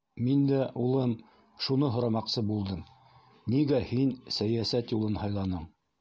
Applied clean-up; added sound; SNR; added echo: none; none; none; none.